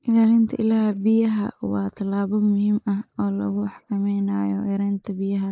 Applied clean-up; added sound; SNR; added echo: neural mask model Resemble Enhance denoiser.